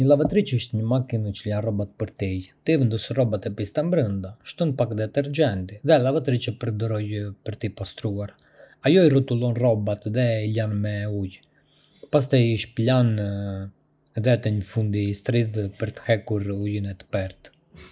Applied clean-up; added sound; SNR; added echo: none; none; none; none.